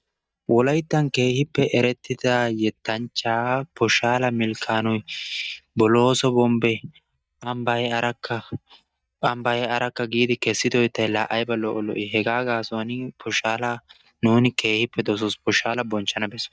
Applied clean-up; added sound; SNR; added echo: neural mask model DeepFilterNet 3.